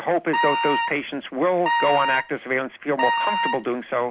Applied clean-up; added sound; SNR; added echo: none; Wind instrument, woodwind instrument; 1 dB; none.